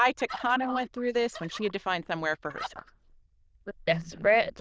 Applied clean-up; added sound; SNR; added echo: neural diffusion model UNIVERSE++.